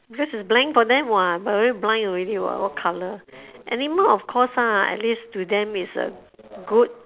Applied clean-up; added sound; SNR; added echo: none; none; none; none.